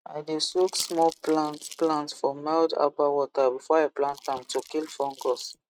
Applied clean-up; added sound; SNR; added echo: neural mask model RNNoise.